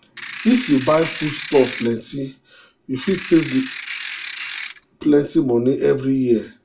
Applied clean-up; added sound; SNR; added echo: none; Ratchet, pawl / Percussion; 11 dB; reverberation time 0.2 s.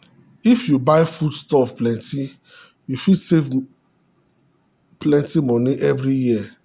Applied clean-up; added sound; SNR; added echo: none; none; none; none.